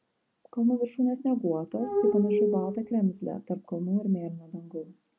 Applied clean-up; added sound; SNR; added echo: none; Glass; 0 dB; none.